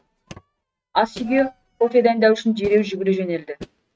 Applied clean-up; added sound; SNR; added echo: neural mask model RNNoise.